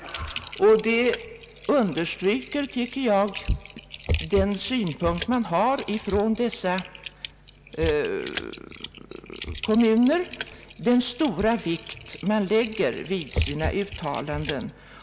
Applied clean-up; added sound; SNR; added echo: none; Typing; 10 dB; none.